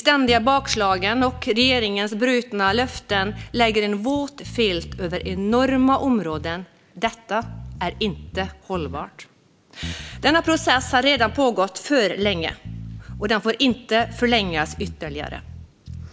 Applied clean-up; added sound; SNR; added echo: none; Bass guitar; 14 dB; none.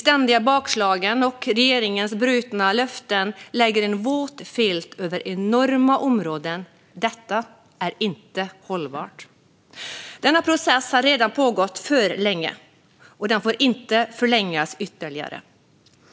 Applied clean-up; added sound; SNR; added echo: none; none; none; none.